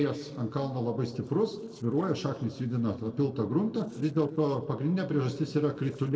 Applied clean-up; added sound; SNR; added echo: neural separator model SepFormer DNS4.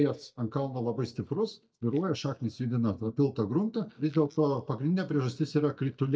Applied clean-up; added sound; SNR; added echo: neural mask model DeepFilterNet 3.